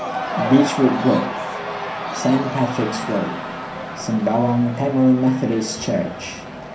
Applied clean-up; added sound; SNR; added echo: none; Crowd / Cheering; 8 dB; reverberation time 0.3 s.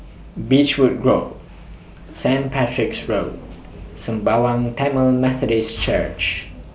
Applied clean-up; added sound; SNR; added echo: none; none; none; none.